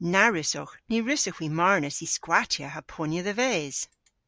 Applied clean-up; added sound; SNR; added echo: none; none; none; none.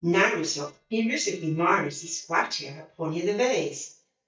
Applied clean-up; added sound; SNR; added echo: neural mask model DeepFilterNet 3.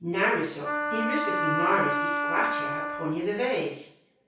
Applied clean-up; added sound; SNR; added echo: none; Wind instrument, woodwind instrument; 0 dB; reverberation time 0.6 s.